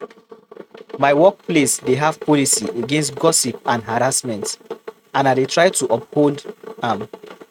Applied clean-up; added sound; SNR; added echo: neural mask model RNNoise.